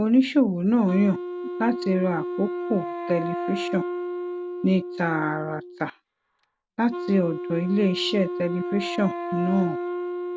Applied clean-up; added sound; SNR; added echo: none; Wind instrument, woodwind instrument; 7 dB; none.